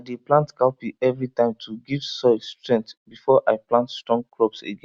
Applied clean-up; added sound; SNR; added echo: none; none; none; none.